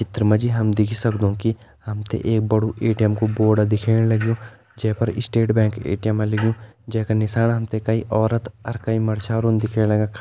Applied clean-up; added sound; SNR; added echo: none; none; none; none.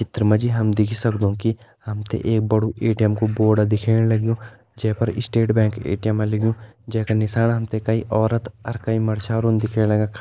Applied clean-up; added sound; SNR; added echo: neural mask model Resemble Enhance denoiser.